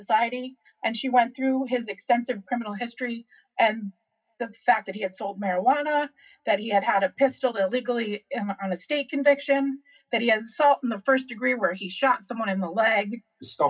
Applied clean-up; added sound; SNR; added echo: none; none; none; reverberation time 0.2 s.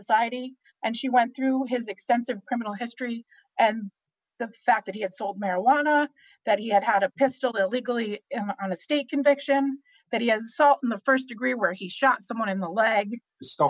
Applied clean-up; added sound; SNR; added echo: none; none; none; none.